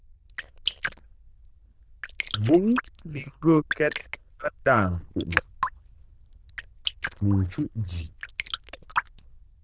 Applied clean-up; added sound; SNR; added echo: neural diffusion model UNIVERSE++.